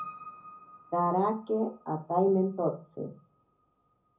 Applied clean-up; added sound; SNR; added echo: none; Piano; 19 dB; reverberation time 0.4 s.